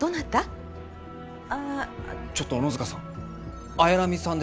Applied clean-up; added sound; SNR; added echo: none; none; none; none.